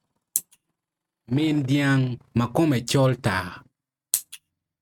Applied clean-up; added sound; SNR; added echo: neural mask model RNNoise.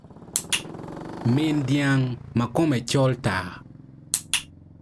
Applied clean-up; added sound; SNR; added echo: none; Motorcycle; 15 dB; none.